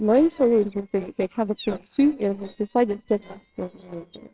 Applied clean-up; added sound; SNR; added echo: neural separator model SepFormer WHAMR!.